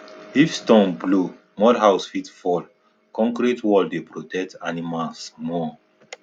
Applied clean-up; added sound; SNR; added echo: none; none; none; none.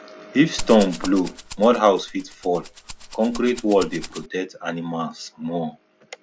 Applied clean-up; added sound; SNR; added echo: none; Rattle (instrument); 7 dB; none.